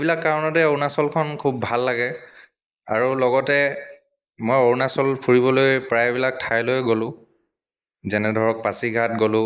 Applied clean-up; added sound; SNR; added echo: neural mask model Resemble Enhance denoiser.